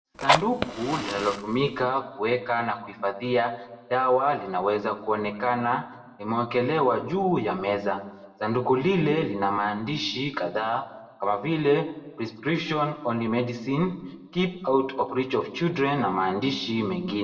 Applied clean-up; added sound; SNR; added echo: none; Fire; 2 dB; reverberation time 1.0 s.